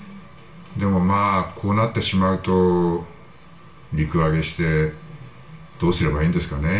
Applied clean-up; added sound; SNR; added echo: none; none; none; reverberation time 0.2 s.